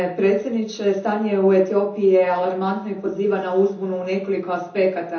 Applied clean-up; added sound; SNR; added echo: none; none; none; reverberation time 0.6 s.